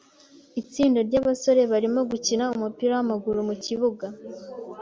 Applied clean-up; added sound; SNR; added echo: none; none; none; none.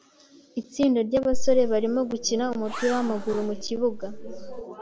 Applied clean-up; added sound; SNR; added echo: none; Zipper (clothing); 3 dB; none.